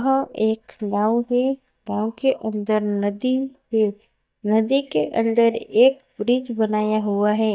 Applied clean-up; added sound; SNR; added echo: neural mask model DeepFilterNet 3.